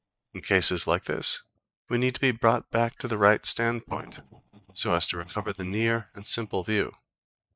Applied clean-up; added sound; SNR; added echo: neural mask model DeepFilterNet 3.